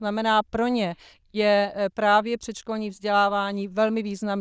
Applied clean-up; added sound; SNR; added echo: neural diffusion model UNIVERSE++.